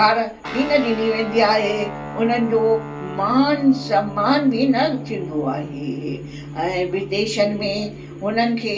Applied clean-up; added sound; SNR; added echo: none; Guitar; 12 dB; reverberation time 0.3 s.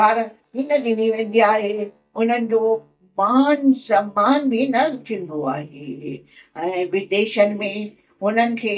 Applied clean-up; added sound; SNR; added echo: neural mask model DeepFilterNet 3.